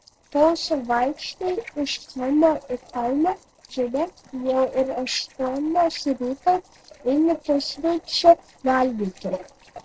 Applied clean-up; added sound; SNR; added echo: neural separator model SepFormer DNS4.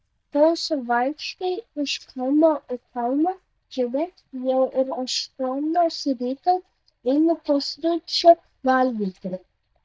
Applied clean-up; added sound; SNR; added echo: neural mask model DeepFilterNet 3.